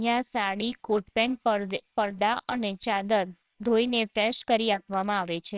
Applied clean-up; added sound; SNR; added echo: neural separator model SepFormer WHAMR!.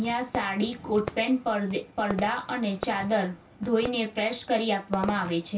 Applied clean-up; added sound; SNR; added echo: none; Fireworks; 13 dB; reverberation time 0.2 s.